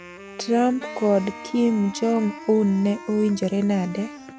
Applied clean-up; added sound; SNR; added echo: none; Wind instrument, woodwind instrument + Wind instrument, woodwind instrument; 16 dB; none.